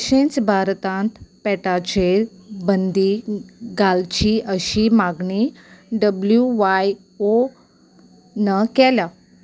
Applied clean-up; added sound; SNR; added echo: none; none; none; none.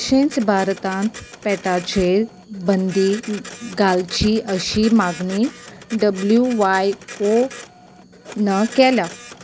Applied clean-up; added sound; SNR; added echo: none; Printer; 17 dB; none.